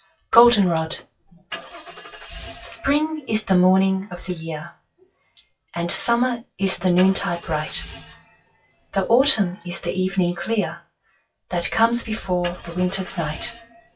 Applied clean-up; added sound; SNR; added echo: classical method WPE with log-MMSE.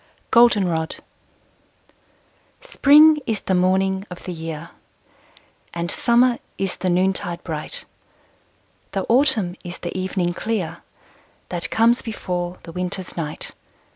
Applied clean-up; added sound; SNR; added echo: none; none; none; none.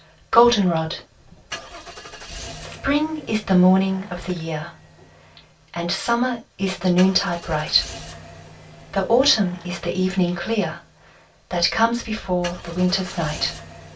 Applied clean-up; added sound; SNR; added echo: none; Engine starting / Car; 17 dB; reverberation time 0.2 s.